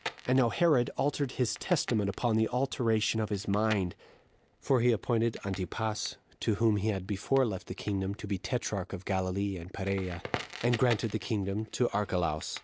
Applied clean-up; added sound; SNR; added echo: none; Crackle; 17 dB; none.